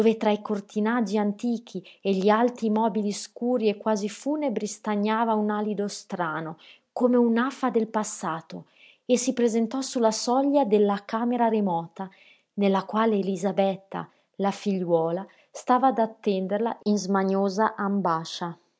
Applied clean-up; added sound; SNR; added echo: none; none; none; none.